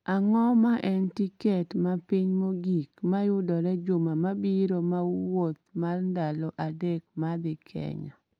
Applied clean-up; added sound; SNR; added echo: none; none; none; none.